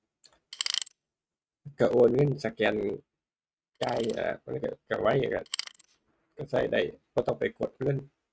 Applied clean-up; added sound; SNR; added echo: neural mask model RNNoise.